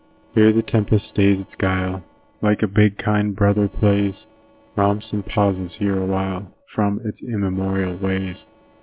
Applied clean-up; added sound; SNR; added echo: neural separator model SepFormer DNS4.